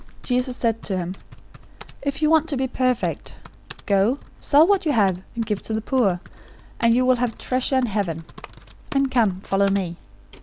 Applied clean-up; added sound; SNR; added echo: none; Typing; 20 dB; none.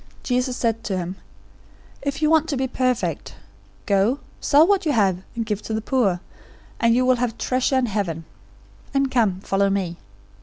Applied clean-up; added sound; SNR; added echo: none; none; none; none.